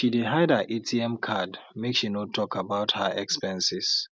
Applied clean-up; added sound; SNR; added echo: none; none; none; none.